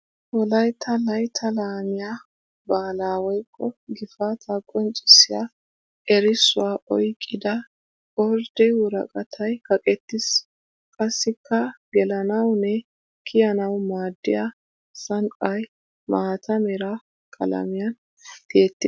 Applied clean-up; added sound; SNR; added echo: none; none; none; none.